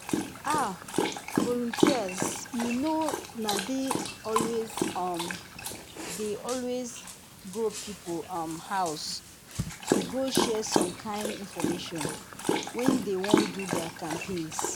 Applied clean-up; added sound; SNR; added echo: none; Dog; -1 dB; none.